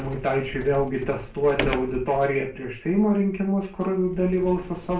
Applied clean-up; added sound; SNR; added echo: none; Sliding door; 11 dB; reverberation time 0.3 s.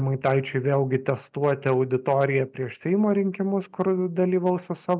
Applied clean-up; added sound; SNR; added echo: none; none; none; none.